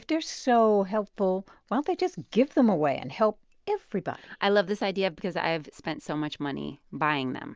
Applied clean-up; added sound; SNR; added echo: none; none; none; none.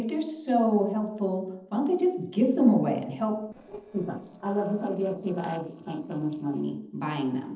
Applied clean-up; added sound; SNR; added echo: neural separator model SepFormer DNS4.